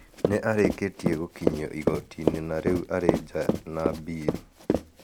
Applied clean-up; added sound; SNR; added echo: none; Run; 0 dB; none.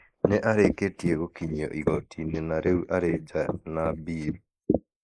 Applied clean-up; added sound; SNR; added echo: neural mask model Resemble Enhance denoiser.